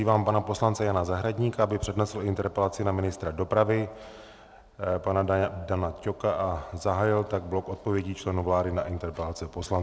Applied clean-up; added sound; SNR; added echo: none; Dishes, pots, and pans; 15 dB; none.